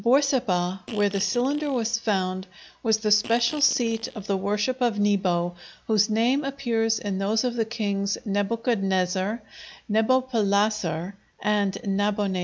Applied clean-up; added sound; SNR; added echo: none; Fart; 19 dB; none.